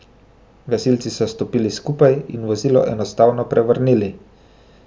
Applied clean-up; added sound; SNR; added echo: none; none; none; none.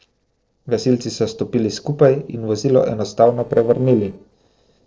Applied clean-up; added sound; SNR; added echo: neural separator model SepFormer DNS4.